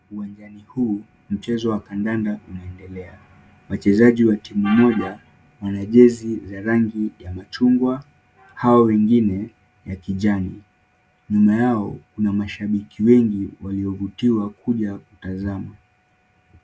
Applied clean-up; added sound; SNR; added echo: none; none; none; none.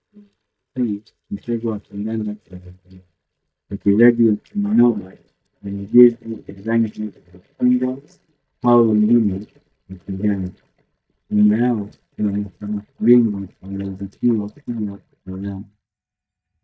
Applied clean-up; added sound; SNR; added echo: neural mask model DeepFilterNet 3.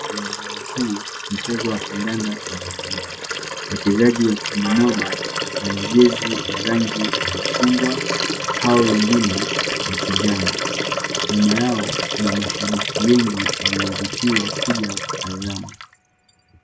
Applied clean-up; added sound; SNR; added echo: none; Liquid; 3 dB; none.